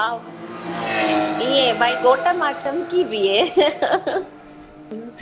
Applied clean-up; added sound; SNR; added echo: none; Accelerating, revving, vroom; 6 dB; none.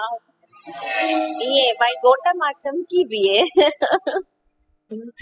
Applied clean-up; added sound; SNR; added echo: classical method spectral subtraction.